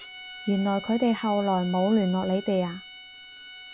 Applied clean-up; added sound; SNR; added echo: none; Bowed string instrument; 15 dB; none.